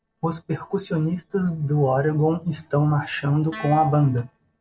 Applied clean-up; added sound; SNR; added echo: neural separator model SepFormer DNS4.